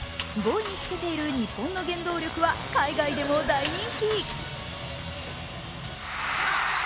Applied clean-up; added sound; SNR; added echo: none; Fart + Engine; 12 dB; none.